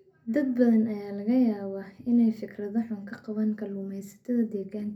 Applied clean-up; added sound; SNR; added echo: none; none; none; reverberation time 0.3 s.